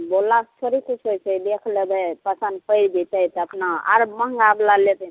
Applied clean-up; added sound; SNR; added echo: none; none; none; none.